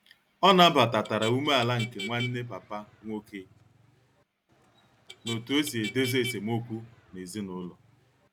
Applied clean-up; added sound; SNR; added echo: none; Motor vehicle (road); 15 dB; none.